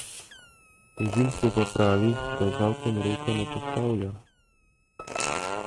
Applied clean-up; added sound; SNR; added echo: neural mask model RNNoise.